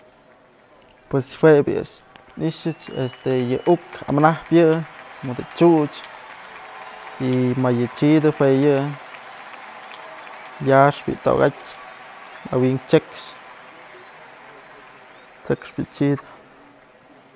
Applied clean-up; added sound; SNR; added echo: none; Applause / Cheering; 19 dB; none.